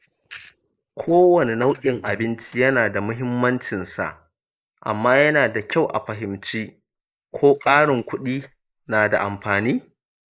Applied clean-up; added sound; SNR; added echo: neural mask model Resemble Enhance denoiser.